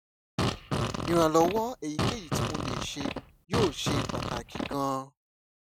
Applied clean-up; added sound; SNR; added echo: none; Fart; 0 dB; none.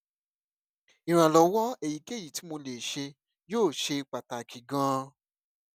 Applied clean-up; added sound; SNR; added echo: none; none; none; none.